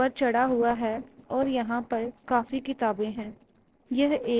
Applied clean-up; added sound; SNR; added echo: neural separator model SepFormer DNS4.